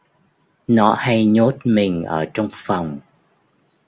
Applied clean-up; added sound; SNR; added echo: none; none; none; none.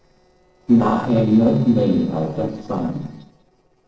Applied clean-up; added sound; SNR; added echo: neural separator model SepFormer DNS4.